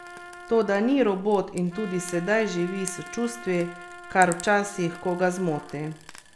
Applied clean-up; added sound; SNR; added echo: none; Frying (food) + Trumpet; 16 dB; none.